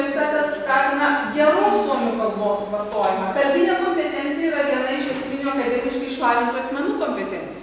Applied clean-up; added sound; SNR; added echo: none; none; none; none.